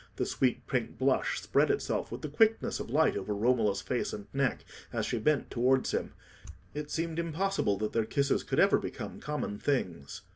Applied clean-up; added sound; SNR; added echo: none; none; none; none.